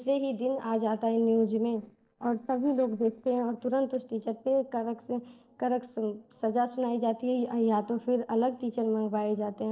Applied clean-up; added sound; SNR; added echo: neural separator model SepFormer DNS4.